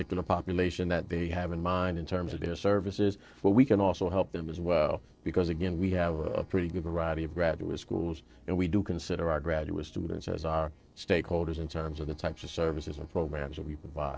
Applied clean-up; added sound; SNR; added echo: neural separator model SepFormer DNS4.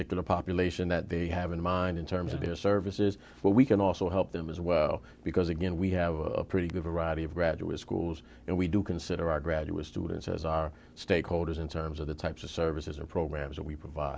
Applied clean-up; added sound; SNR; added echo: none; none; none; none.